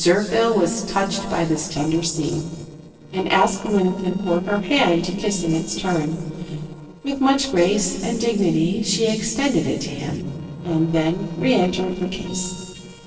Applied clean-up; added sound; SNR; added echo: neural separator model SepFormer DNS4.